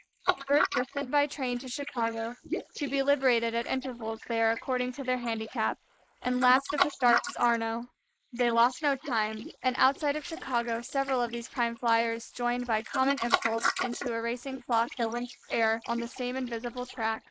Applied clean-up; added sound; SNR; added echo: neural mask model Resemble Enhance denoiser.